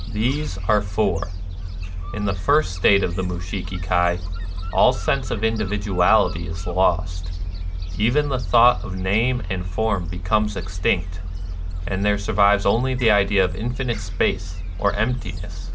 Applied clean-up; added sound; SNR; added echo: none; Gull, seagull; 3 dB; none.